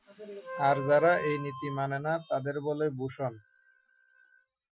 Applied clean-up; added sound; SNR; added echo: classical method Wiener filter.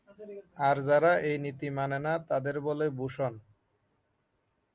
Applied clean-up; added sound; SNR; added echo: none; none; none; none.